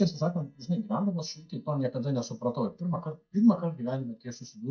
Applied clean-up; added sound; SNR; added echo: neural mask model DeepFilterNet 3.